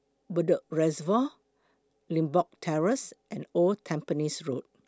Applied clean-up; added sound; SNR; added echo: none; none; none; none.